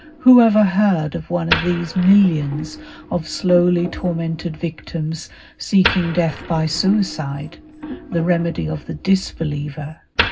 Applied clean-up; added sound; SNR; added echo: none; Wood; 11 dB; reverberation time 0.4 s.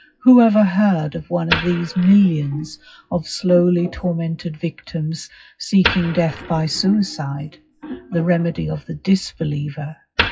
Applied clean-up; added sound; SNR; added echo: classical method WPE with log-MMSE.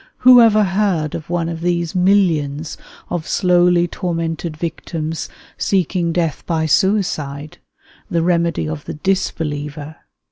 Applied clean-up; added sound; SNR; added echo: none; none; none; none.